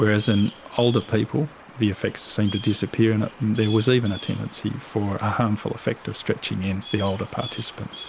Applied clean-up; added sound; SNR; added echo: none; Bird vocalization, bird call, bird song; 17 dB; none.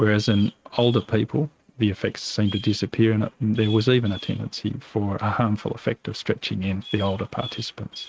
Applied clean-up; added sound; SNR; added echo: neural mask model RNNoise.